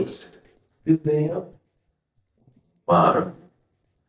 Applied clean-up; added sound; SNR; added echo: neural mask model DeepFilterNet 3.